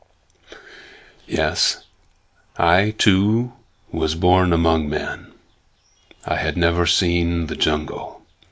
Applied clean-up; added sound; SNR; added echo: none; none; none; none.